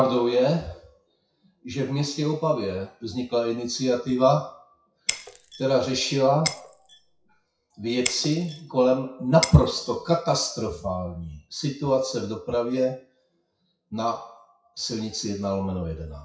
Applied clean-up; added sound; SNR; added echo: classical method WPE with log-MMSE.